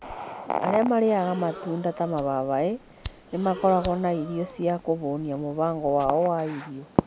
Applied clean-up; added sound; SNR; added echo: none; Breathing + Fire; 17 dB; none.